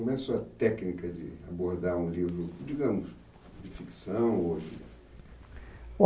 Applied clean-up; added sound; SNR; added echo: none; none; none; none.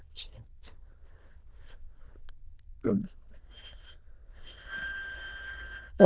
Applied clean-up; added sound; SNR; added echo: neural diffusion model UNIVERSE++.